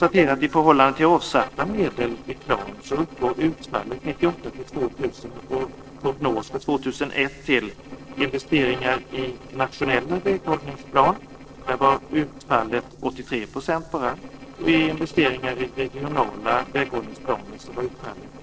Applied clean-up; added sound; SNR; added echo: neural separator model SepFormer DNS4.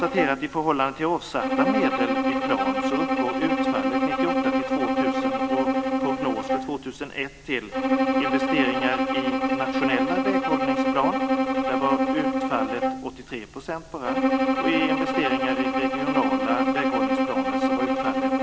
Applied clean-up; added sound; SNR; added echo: none; Bowed string instrument; -5 dB; none.